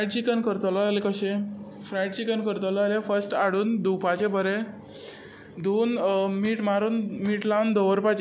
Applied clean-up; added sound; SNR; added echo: none; none; none; none.